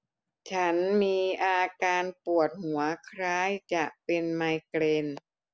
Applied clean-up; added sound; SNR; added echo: none; none; none; none.